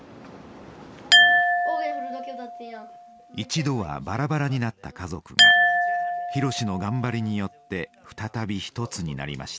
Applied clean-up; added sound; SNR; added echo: none; Glass; -5 dB; none.